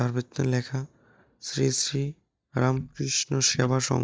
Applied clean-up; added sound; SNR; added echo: neural mask model DeepFilterNet 3.